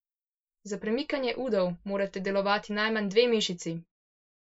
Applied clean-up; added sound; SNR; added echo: neural mask model Resemble Enhance denoiser.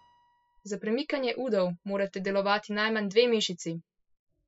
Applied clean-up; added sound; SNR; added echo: classical method spectral subtraction.